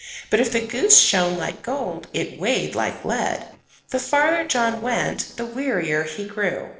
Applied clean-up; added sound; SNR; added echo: neural separator model SepFormer DNS4.